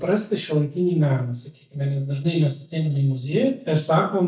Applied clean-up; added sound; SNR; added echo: neural mask model DeepFilterNet 3.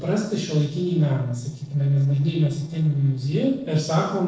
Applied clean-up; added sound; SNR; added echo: neural separator model SepFormer DNS4.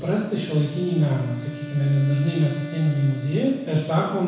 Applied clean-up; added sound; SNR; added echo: none; Wind instrument, woodwind instrument; 14 dB; reverberation time 1.0 s.